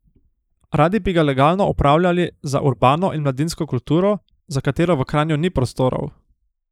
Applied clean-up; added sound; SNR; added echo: neural mask model Resemble Enhance denoiser.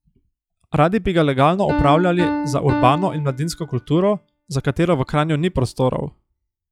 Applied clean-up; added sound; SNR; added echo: classical method log-MMSE.